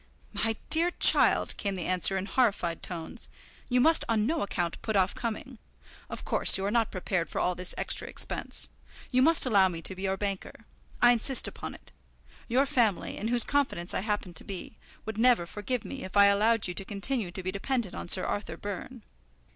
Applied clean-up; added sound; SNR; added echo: none; none; none; none.